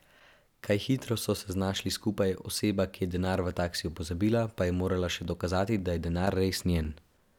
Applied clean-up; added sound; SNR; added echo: none; none; none; none.